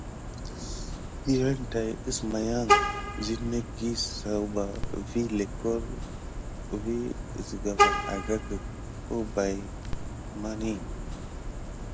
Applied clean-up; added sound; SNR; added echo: none; Vehicle horn, car horn, honking; 0 dB; none.